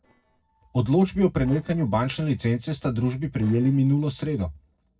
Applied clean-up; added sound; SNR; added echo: neural separator model SepFormer DNS4.